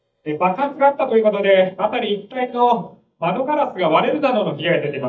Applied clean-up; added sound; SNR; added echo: neural mask model DeepFilterNet 3.